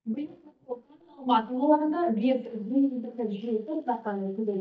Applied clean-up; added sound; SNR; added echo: neural mask model DeepFilterNet 3.